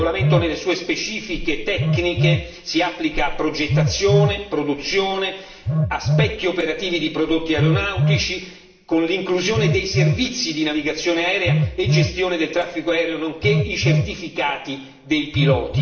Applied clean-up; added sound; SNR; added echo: none; Telephone; 1 dB; reverberation time 0.9 s.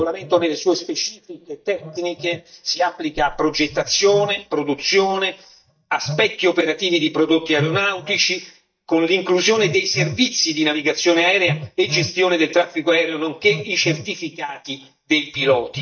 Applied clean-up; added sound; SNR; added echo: neural mask model DeepFilterNet 3.